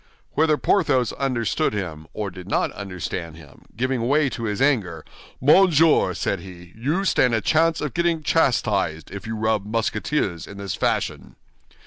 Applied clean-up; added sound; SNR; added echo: none; none; none; none.